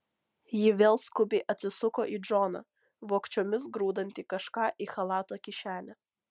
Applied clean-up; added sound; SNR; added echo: none; none; none; none.